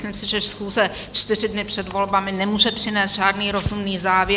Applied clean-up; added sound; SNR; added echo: none; none; none; none.